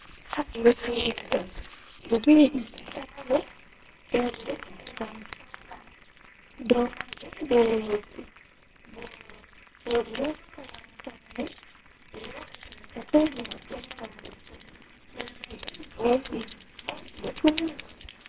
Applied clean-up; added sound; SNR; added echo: neural separator model SepFormer WHAMR!.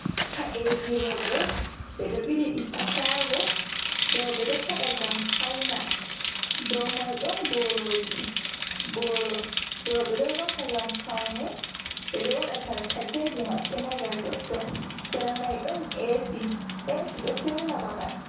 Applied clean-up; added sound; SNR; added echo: none; Bicycle; 1 dB; reverberation time 0.6 s.